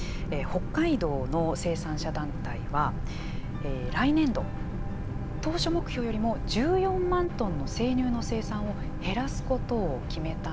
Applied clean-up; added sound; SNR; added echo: none; Boat, Water vehicle; 2 dB; none.